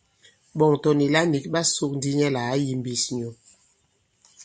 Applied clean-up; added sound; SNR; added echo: none; none; none; none.